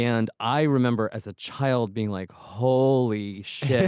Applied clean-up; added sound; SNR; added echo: none; none; none; none.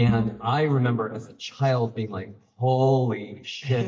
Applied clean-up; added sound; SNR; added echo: neural mask model DeepFilterNet 3.